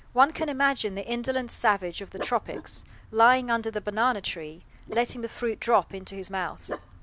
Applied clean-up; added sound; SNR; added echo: none; Dog; 16 dB; none.